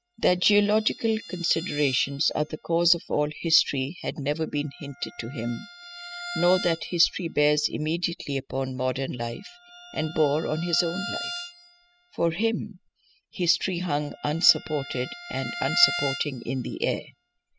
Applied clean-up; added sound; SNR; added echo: classical method spectral subtraction.